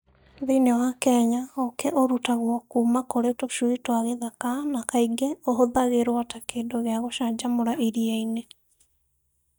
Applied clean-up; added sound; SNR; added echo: neural mask model DeepFilterNet 3.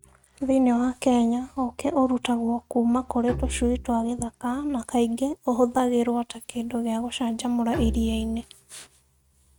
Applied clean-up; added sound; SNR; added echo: neural mask model RNNoise.